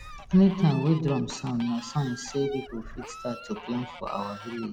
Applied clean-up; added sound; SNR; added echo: none; Fowl; 15 dB; none.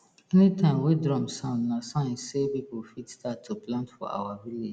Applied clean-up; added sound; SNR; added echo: none; none; none; none.